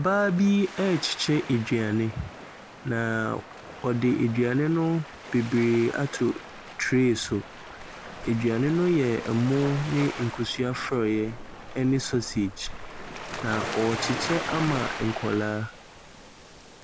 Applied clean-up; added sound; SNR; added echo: none; Waves, surf; 11 dB; none.